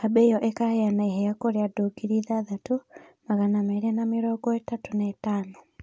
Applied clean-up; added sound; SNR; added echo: none; none; none; none.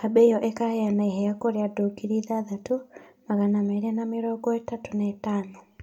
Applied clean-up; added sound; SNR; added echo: none; none; none; reverberation time 0.3 s.